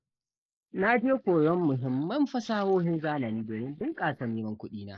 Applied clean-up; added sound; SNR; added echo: neural mask model Resemble Enhance denoiser.